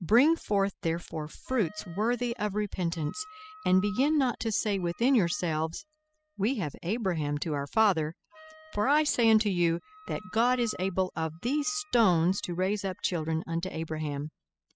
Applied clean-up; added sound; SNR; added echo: classical method spectral subtraction.